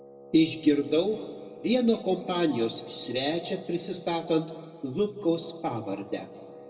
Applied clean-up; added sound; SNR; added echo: none; Wind instrument, woodwind instrument; 18 dB; reverberation time 1.4 s.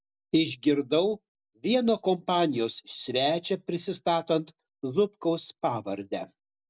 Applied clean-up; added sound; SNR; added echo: none; none; none; none.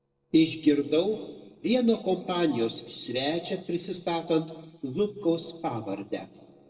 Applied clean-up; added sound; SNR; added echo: neural separator model SepFormer DNS4.